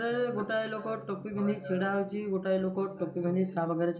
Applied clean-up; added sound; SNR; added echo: none; none; none; reverberation time 1.4 s.